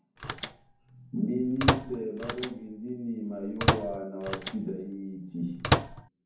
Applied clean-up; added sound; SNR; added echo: none; Microwave oven; -2 dB; reverberation time 0.9 s.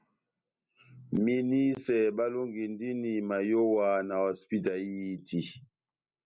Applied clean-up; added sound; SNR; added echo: none; none; none; none.